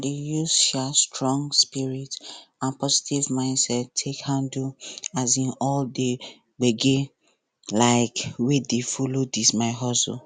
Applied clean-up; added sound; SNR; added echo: none; none; none; none.